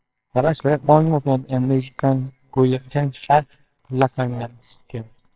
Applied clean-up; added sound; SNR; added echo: neural separator model SepFormer WHAMR!.